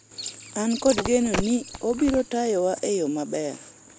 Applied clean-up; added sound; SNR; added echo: none; Telephone; 7 dB; none.